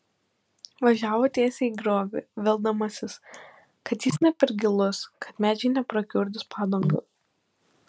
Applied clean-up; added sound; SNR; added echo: none; none; none; none.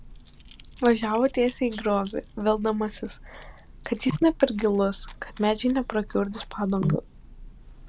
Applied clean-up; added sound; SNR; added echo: none; Coin (dropping) / Zipper (clothing) + Bird / Breathing; 16 dB; none.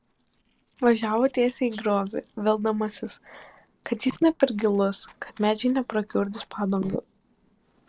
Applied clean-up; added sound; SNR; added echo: neural separator model SepFormer DNS4.